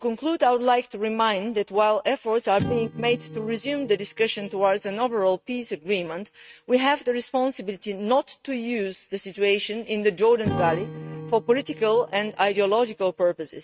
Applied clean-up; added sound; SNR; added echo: neural mask model RNNoise.